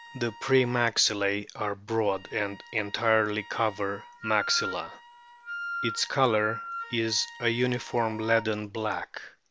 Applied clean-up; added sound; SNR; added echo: none; Wind instrument, woodwind instrument; 12 dB; none.